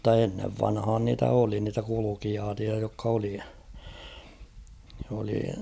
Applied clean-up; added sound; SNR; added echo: none; none; none; none.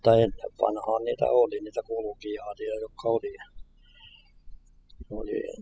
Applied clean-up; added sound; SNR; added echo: classical method spectral subtraction.